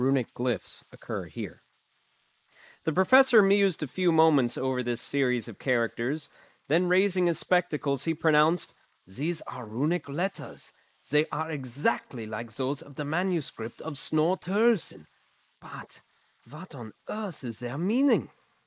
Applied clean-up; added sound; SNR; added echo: neural mask model Resemble Enhance denoiser.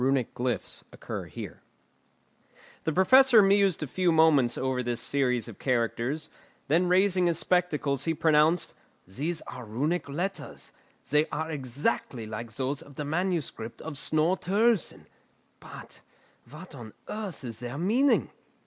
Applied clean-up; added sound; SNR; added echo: none; none; none; none.